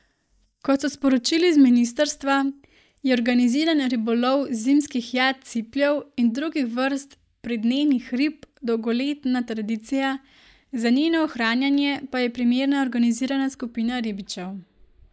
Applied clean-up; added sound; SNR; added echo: neural mask model DeepFilterNet 3.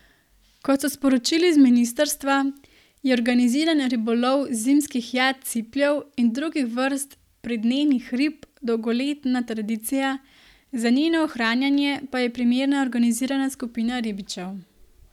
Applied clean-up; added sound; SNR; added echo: none; none; none; none.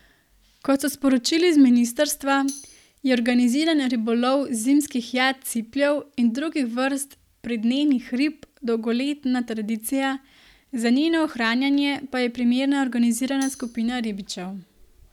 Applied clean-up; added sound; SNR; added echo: none; Tambourine; 18 dB; none.